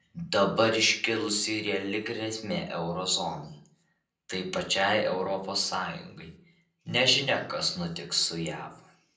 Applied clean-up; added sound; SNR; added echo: none; none; none; reverberation time 0.6 s.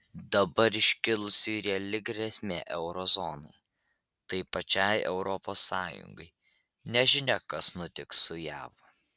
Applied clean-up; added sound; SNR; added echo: none; none; none; none.